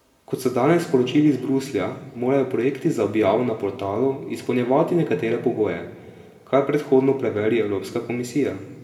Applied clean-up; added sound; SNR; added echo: none; none; none; reverberation time 1.5 s.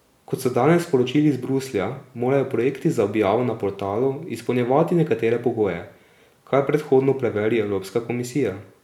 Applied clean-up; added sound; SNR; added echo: none; none; none; none.